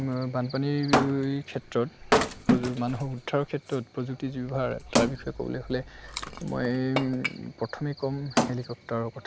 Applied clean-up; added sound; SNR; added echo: none; Wood; 2 dB; none.